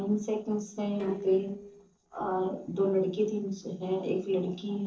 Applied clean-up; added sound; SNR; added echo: neural separator model SepFormer DNS4.